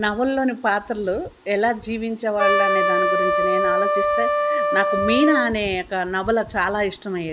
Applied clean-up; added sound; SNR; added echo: none; Trumpet; -3 dB; none.